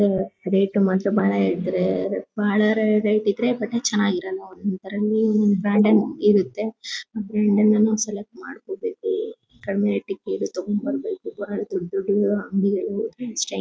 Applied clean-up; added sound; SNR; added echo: neural mask model Resemble Enhance denoiser.